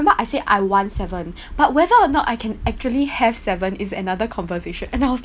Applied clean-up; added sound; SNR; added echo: none; none; none; none.